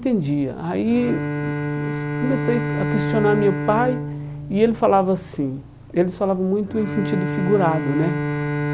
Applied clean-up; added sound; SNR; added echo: none; Bowed string instrument; 4 dB; none.